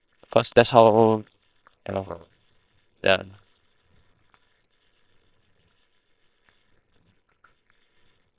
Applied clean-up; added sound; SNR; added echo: neural separator model SepFormer WHAMR!.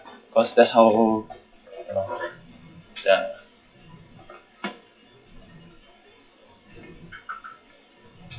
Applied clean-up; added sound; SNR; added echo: classical method WPE with log-MMSE.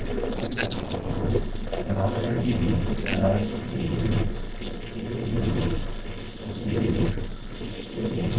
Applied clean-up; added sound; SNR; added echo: neural separator model SepFormer DNS4.